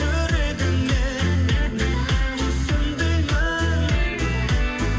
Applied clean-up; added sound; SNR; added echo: none; none; none; reverberation time 2.0 s.